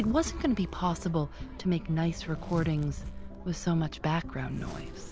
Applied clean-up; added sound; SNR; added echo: none; Zipper (clothing); 11 dB; none.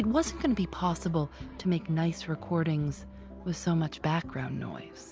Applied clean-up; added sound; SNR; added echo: none; none; none; none.